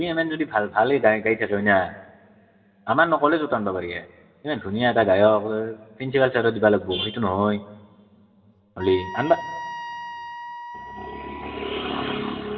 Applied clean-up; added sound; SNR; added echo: none; Wind instrument, woodwind instrument; 12 dB; reverberation time 1.4 s.